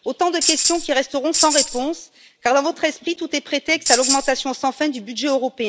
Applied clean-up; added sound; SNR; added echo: none; Tambourine; 0 dB; none.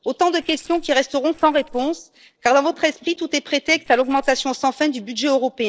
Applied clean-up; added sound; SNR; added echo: neural separator model SepFormer DNS4.